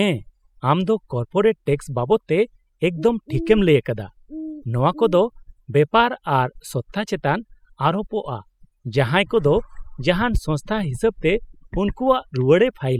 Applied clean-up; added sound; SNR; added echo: classical method spectral subtraction.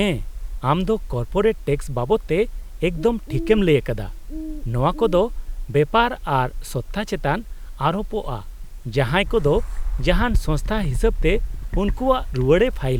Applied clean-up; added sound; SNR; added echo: none; Bird; 5 dB; none.